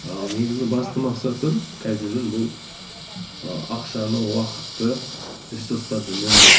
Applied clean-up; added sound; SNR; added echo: none; Fireworks; -2 dB; reverberation time 0.4 s.